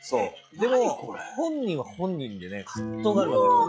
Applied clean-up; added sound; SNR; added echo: classical method log-MMSE.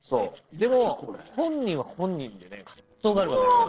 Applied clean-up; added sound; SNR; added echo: neural separator model SepFormer DNS4.